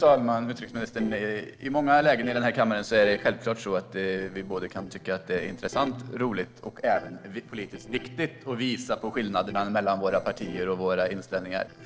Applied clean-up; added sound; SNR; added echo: neural separator model SepFormer DNS4.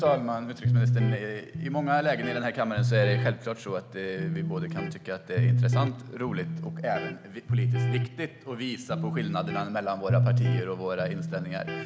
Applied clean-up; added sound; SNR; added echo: none; Electric guitar; -3 dB; none.